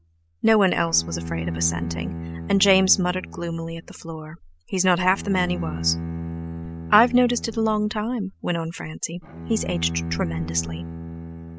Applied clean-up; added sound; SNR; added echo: none; Bowed string instrument; 8 dB; none.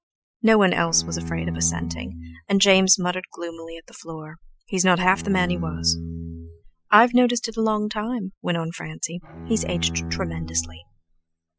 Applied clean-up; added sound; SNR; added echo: classical method Wiener filter.